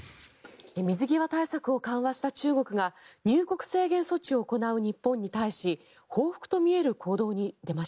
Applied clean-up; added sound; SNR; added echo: none; none; none; none.